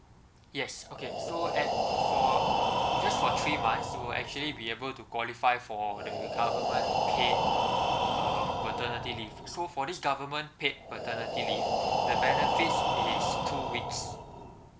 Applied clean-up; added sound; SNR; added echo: none; Breathing; -4 dB; none.